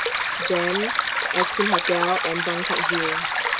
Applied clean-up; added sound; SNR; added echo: none; Stream; -3 dB; none.